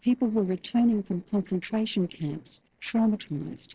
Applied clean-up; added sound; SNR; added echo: neural separator model SepFormer DNS4.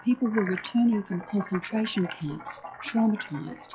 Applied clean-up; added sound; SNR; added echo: classical method log-MMSE.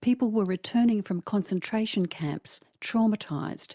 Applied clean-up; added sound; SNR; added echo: none; none; none; none.